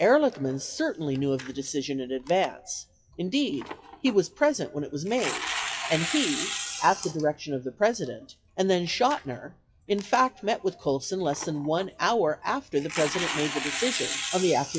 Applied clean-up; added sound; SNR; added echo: classical method WPE with log-MMSE.